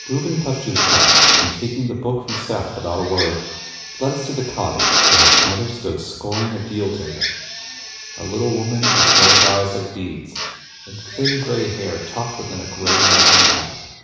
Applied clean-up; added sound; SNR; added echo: none; Drill; -5 dB; reverberation time 1.0 s.